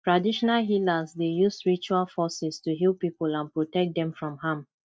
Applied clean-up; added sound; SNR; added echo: neural mask model DeepFilterNet 3.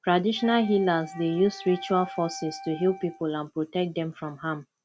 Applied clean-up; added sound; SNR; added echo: none; Wind instrument, woodwind instrument; 16 dB; none.